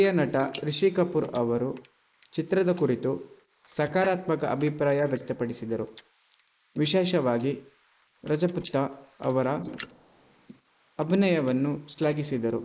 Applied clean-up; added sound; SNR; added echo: neural mask model Resemble Enhance denoiser.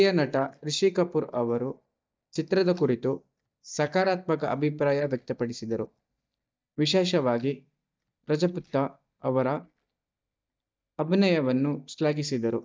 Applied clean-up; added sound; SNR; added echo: neural mask model DeepFilterNet 3.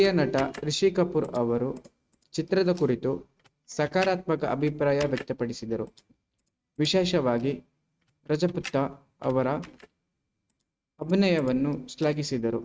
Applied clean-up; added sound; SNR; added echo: neural mask model RNNoise.